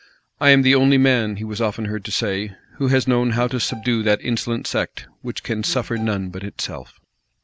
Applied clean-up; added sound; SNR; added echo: none; Brass instrument + Bowed string instrument; 20 dB; none.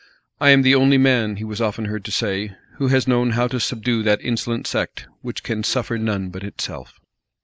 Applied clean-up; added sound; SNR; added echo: neural mask model Resemble Enhance denoiser.